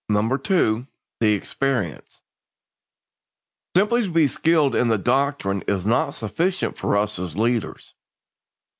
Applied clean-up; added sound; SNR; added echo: none; none; none; none.